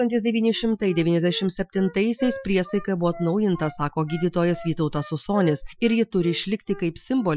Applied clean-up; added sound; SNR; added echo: classical method Wiener filter.